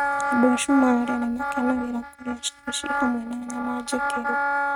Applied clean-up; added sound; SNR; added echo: neural mask model RNNoise.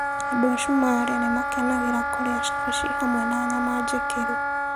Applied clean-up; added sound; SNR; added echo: none; Wind instrument, woodwind instrument; 0 dB; none.